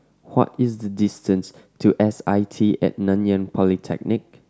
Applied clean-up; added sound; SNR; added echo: none; none; none; none.